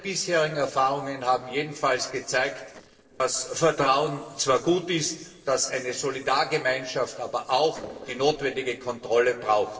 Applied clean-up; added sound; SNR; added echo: neural separator model SepFormer DNS4.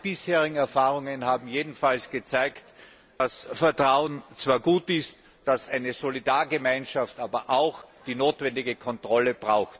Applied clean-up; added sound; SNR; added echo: none; none; none; none.